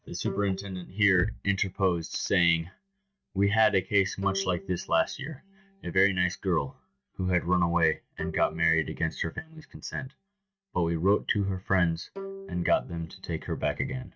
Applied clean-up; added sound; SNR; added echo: neural mask model RNNoise.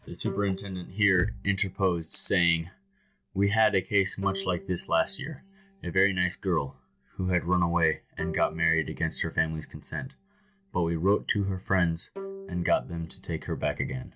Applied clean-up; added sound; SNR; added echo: none; Bowed string instrument; 17 dB; none.